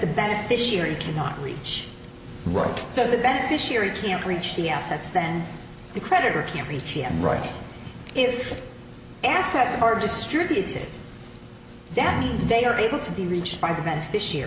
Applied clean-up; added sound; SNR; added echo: none; none; none; none.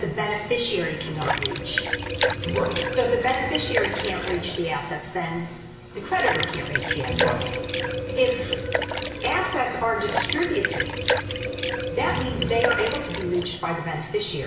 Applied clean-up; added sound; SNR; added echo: none; Liquid; 1 dB; reverberation time 1.0 s.